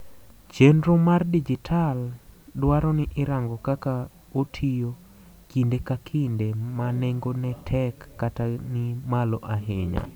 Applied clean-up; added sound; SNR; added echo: none; none; none; none.